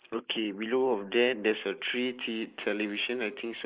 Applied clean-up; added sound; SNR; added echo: neural mask model Resemble Enhance denoiser.